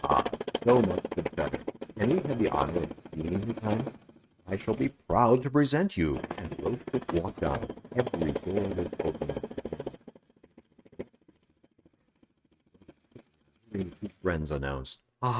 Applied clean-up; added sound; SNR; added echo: neural mask model RNNoise.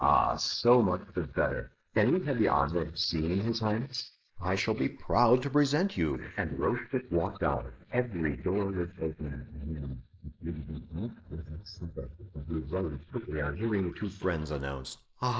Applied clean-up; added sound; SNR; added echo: neural mask model Resemble Enhance denoiser.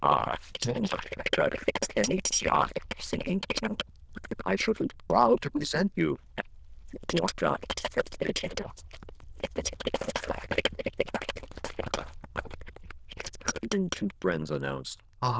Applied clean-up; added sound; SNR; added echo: neural diffusion model UNIVERSE++.